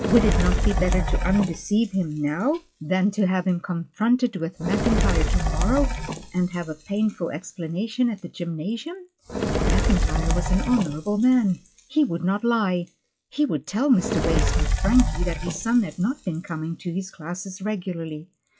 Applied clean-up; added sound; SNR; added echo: classical method log-MMSE.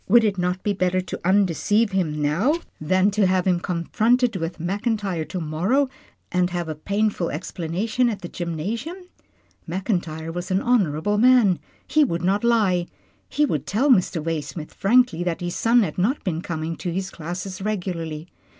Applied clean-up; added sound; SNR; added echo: none; none; none; none.